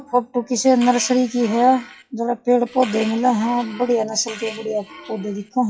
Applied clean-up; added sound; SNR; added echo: classical method WPE with log-MMSE.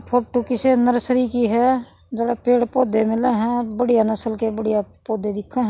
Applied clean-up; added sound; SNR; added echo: none; none; none; none.